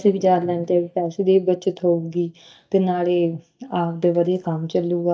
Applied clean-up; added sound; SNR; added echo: neural mask model DeepFilterNet 3.